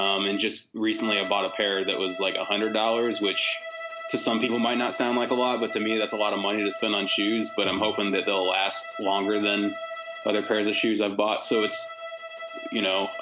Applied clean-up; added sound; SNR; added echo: none; Bowed string instrument; 11 dB; none.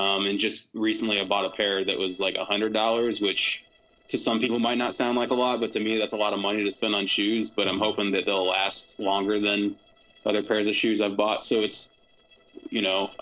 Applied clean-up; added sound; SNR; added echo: neural separator model SepFormer DNS4.